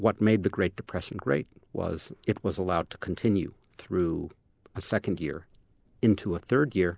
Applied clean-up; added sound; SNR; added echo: none; none; none; none.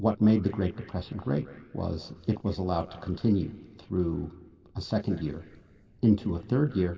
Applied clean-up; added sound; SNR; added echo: none; none; none; reverberation time 2.0 s.